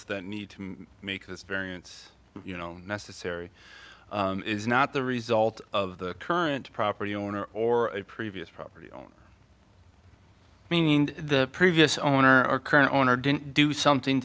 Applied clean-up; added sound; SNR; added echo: none; none; none; none.